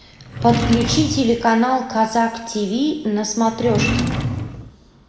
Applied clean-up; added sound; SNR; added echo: none; Drawer open or close; 4 dB; reverberation time 0.8 s.